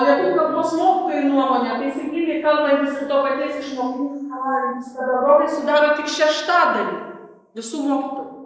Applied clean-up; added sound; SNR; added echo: neural mask model Resemble Enhance denoiser.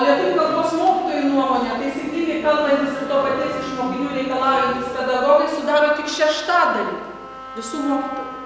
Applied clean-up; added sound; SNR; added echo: none; Wind instrument, woodwind instrument; 18 dB; none.